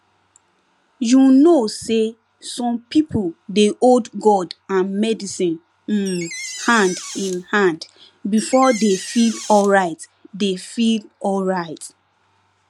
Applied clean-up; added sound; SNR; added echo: none; Door; 13 dB; none.